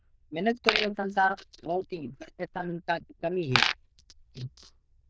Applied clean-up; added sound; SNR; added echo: neural diffusion model UNIVERSE++.